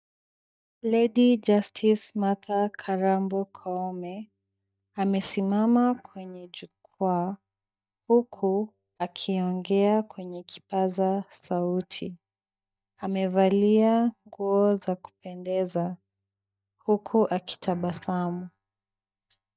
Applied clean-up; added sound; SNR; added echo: neural mask model DeepFilterNet 3.